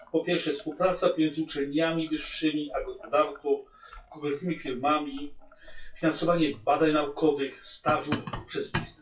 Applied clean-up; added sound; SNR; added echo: classical method WPE with log-MMSE.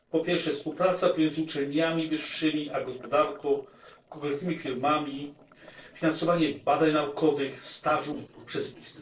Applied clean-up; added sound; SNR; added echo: neural separator model SepFormer DNS4.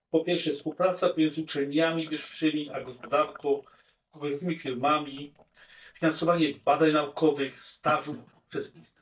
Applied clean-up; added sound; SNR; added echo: neural mask model DeepFilterNet 3.